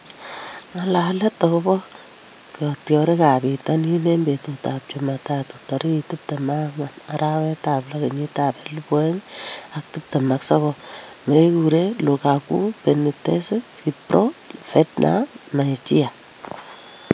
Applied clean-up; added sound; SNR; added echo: none; none; none; none.